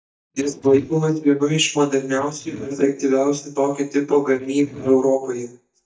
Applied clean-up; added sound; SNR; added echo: neural mask model DeepFilterNet 3.